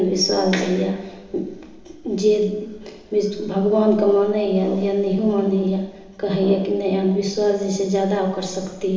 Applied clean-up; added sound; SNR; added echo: none; Brass instrument; 15 dB; reverberation time 1.0 s.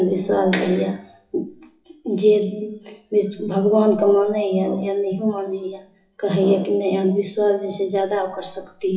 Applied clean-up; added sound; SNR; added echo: classical method WPE with log-MMSE.